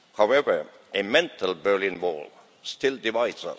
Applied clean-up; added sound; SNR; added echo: none; none; none; none.